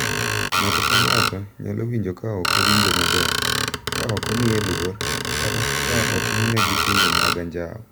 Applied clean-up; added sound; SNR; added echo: none; Screech; -4 dB; none.